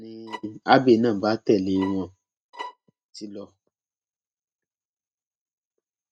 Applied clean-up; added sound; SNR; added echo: neural mask model RNNoise.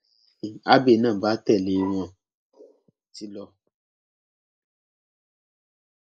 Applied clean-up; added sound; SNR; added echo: neural mask model Resemble Enhance denoiser.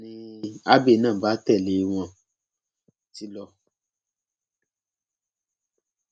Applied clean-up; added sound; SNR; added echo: none; none; none; none.